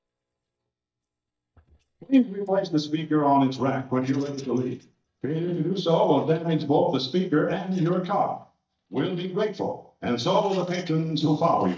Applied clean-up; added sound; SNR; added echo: neural mask model DeepFilterNet 3.